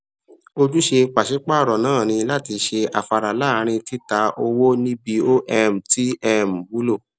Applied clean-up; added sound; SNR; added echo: none; none; none; none.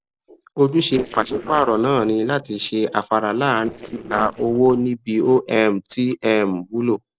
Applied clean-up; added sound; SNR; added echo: neural separator model SepFormer DNS4.